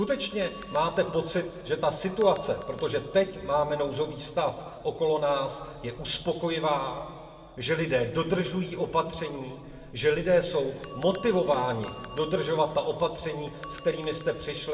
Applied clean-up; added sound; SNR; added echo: none; Bell; 4 dB; reverberation time 1.8 s.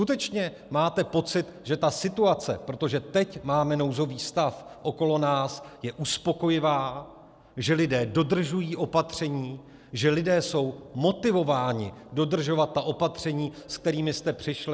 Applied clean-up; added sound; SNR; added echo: none; none; none; none.